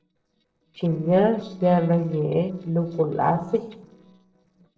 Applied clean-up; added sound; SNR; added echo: neural separator model SepFormer DNS4.